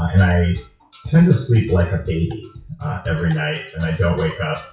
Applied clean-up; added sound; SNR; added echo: classical method WPE with log-MMSE.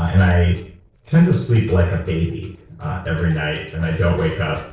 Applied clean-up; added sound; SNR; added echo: neural separator model SepFormer DNS4.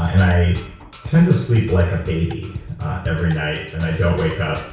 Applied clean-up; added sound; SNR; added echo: none; Percussion; 17 dB; reverberation time 0.6 s.